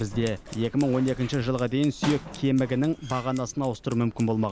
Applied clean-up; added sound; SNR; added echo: none; Scissors; 15 dB; none.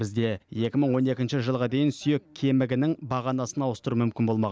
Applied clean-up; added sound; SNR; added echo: none; none; none; none.